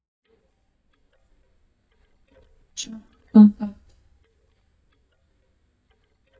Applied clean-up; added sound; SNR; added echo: neural mask model DeepFilterNet 3.